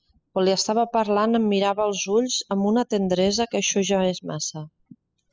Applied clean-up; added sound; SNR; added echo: classical method spectral subtraction.